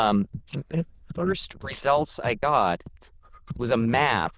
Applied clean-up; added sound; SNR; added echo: neural diffusion model UNIVERSE++.